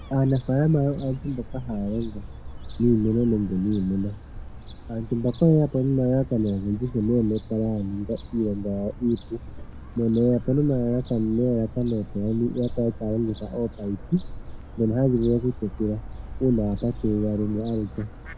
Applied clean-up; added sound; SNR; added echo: none; Gull, seagull / Fowl; 12 dB; none.